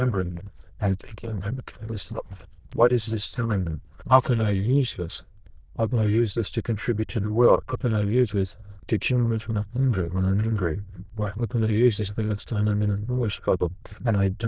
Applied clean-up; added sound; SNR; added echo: neural diffusion model UNIVERSE++.